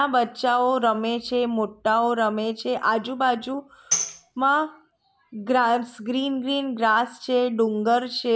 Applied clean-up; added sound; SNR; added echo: none; Tambourine; 7 dB; none.